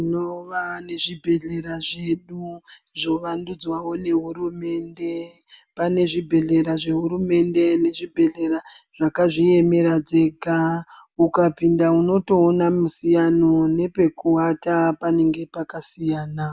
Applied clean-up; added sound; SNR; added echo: none; none; none; none.